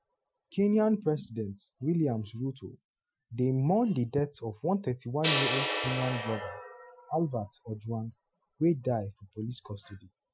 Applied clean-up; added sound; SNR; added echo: classical method Wiener filter.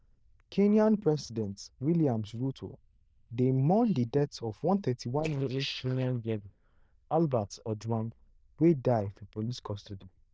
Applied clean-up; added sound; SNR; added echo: neural diffusion model UNIVERSE++.